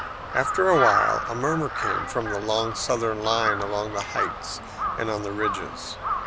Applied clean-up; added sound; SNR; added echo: none; Crow; 2 dB; none.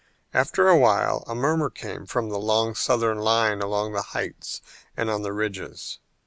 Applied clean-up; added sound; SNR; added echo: none; none; none; none.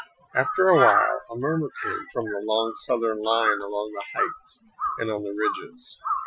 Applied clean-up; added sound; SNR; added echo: classical method Wiener filter.